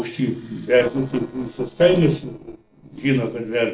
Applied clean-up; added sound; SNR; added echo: neural separator model SepFormer DNS4.